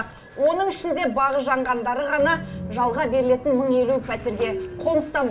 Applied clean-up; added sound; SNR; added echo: none; Train; 14 dB; reverberation time 0.4 s.